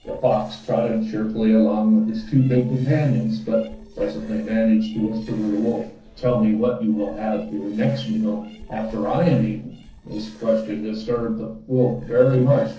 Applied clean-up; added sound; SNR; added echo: neural separator model SepFormer DNS4.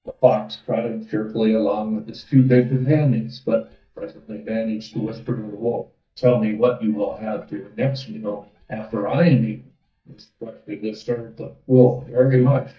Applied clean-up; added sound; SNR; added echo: neural mask model DeepFilterNet 3.